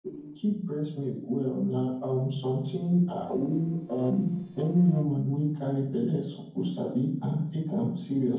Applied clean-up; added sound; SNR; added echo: neural separator model SepFormer DNS4.